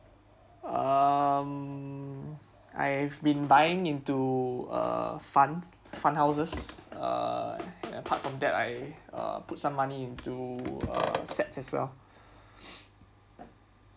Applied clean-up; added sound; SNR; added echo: none; none; none; none.